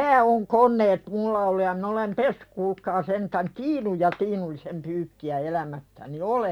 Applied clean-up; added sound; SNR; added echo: none; none; none; none.